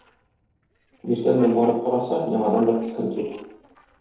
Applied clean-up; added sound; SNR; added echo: neural separator model SepFormer DNS4.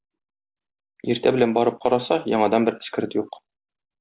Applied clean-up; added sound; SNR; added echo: none; none; none; none.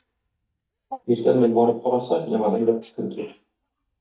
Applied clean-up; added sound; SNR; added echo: neural mask model DeepFilterNet 3.